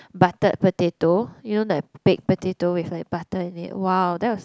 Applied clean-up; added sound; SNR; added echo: none; none; none; none.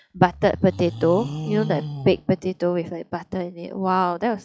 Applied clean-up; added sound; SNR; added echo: classical method log-MMSE.